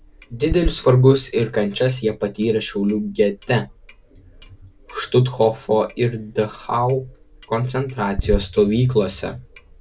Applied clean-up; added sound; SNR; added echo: none; Clock; 12 dB; none.